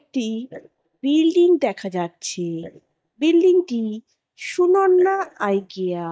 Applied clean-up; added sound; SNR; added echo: neural mask model DeepFilterNet 3.